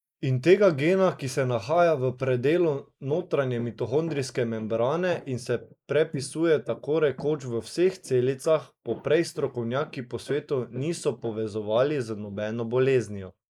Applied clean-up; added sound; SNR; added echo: neural mask model Resemble Enhance denoiser.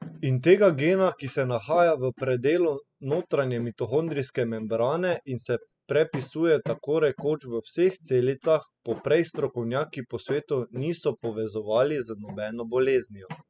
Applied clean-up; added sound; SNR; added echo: classical method spectral subtraction.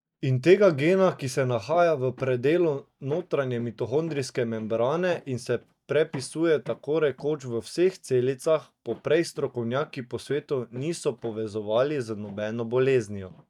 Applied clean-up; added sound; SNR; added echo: neural mask model DeepFilterNet 3.